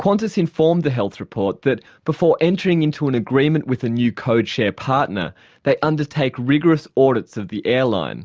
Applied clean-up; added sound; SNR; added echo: none; none; none; none.